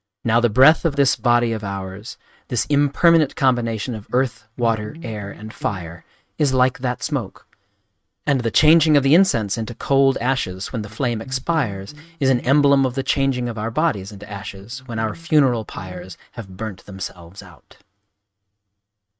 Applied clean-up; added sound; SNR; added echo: neural mask model RNNoise.